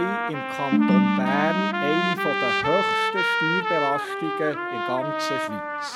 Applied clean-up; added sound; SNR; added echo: none; Trumpet + Ringtone; -4 dB; none.